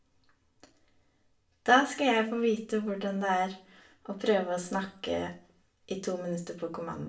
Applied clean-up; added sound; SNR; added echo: none; none; none; reverberation time 0.3 s.